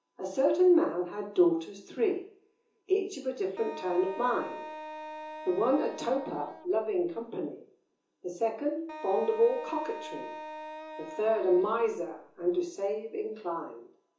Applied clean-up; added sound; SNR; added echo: none; Wind instrument, woodwind instrument; 12 dB; reverberation time 0.7 s.